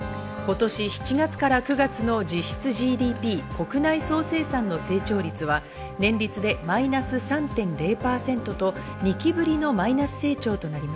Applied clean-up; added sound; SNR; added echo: none; Bowed string instrument; 17 dB; none.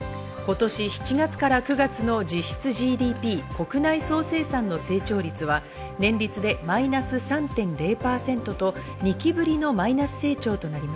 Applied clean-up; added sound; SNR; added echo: none; none; none; none.